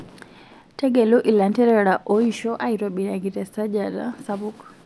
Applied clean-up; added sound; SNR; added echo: none; none; none; none.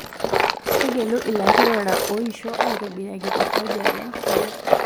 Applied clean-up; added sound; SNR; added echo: none; Tools; -5 dB; none.